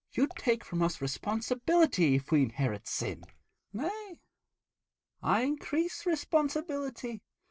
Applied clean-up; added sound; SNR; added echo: neural separator model SepFormer DNS4.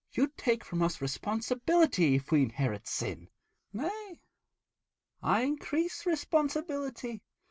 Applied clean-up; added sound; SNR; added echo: none; none; none; none.